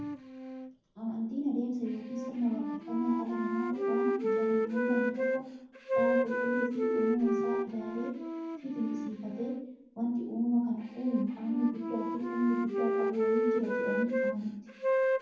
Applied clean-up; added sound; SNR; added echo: none; Wind instrument, woodwind instrument; 0 dB; reverberation time 0.9 s.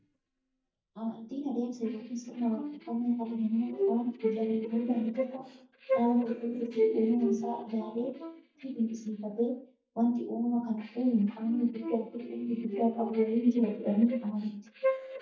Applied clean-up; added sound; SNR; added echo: neural mask model DeepFilterNet 3.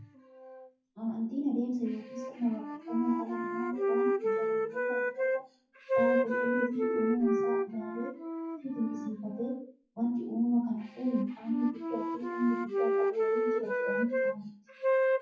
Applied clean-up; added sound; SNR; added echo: classical method WPE with log-MMSE.